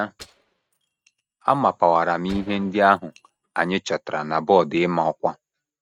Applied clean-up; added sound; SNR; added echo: neural mask model RNNoise.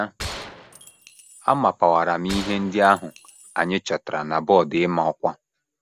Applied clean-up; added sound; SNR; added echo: none; Gunshot, gunfire; 15 dB; none.